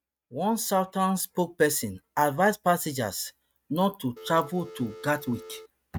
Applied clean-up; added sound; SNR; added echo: neural mask model RNNoise.